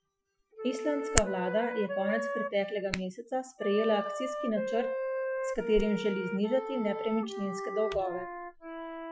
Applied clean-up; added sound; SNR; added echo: classical method Wiener filter.